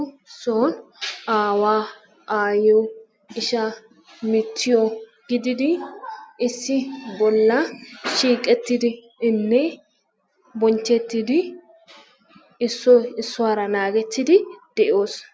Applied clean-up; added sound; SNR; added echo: none; none; none; none.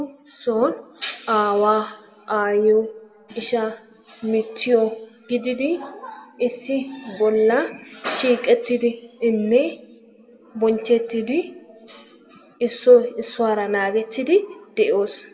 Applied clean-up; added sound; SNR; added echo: none; none; none; reverberation time 1.4 s.